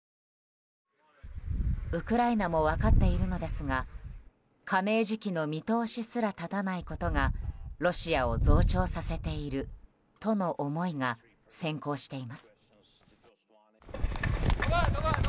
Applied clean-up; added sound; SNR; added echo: none; Wind; -2 dB; none.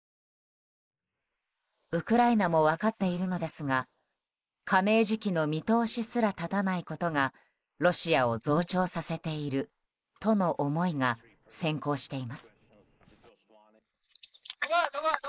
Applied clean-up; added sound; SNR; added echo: neural mask model Resemble Enhance denoiser.